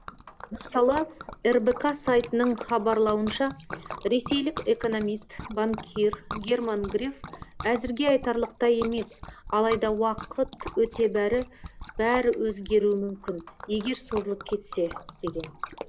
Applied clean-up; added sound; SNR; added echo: none; Liquid; 14 dB; none.